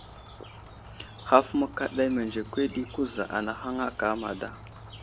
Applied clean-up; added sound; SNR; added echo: none; Rain; 16 dB; none.